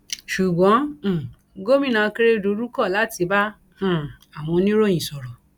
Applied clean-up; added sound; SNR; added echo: none; none; none; none.